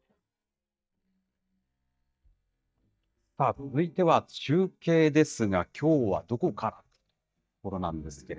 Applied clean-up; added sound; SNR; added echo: neural mask model DeepFilterNet 3.